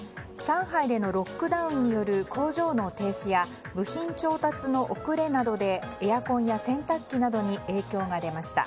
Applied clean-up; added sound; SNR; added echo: none; none; none; none.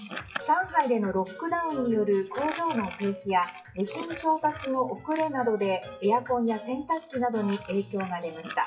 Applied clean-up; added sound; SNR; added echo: classical method WPE with log-MMSE.